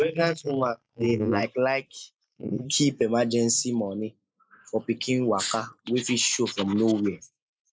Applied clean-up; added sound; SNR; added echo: neural mask model Resemble Enhance denoiser.